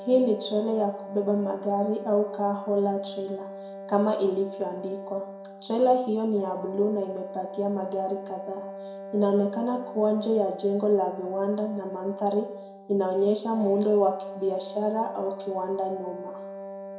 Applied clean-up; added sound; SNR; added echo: none; Wind instrument, woodwind instrument; 12 dB; reverberation time 0.6 s.